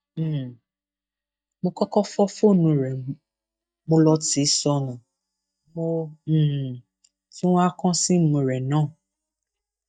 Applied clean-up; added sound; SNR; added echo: neural mask model DeepFilterNet 3.